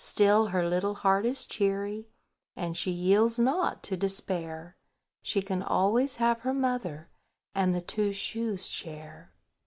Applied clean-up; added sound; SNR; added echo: none; none; none; none.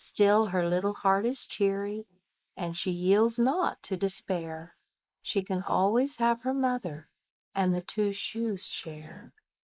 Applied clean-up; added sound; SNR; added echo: neural mask model Resemble Enhance denoiser.